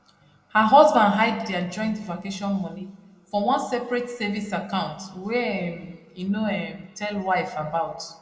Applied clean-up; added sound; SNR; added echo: none; none; none; reverberation time 1.3 s.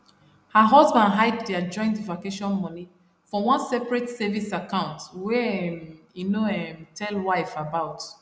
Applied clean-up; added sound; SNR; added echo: none; none; none; none.